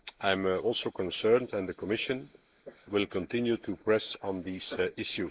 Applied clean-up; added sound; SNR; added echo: neural mask model Resemble Enhance denoiser.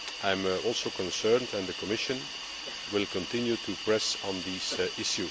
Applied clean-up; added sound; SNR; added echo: none; Hiss; 7 dB; none.